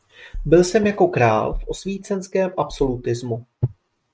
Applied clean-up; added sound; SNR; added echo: neural mask model RNNoise.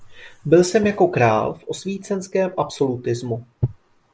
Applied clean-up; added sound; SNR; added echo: none; none; none; none.